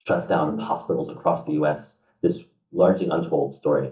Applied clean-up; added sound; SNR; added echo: neural mask model DeepFilterNet 3.